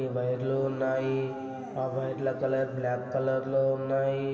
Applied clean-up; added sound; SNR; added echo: none; Dog; 17 dB; reverberation time 2.5 s.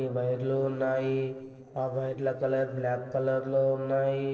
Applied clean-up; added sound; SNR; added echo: neural separator model SepFormer DNS4.